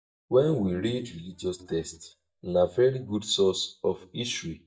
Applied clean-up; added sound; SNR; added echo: neural mask model DeepFilterNet 3.